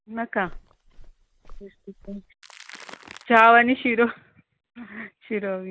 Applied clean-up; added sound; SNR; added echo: none; Walk, footsteps + Crackle; 19 dB; none.